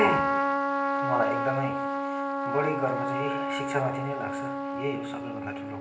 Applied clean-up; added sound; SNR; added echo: none; Trumpet; -3 dB; reverberation time 0.7 s.